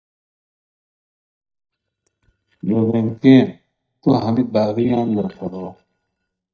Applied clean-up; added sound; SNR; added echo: neural mask model DeepFilterNet 3.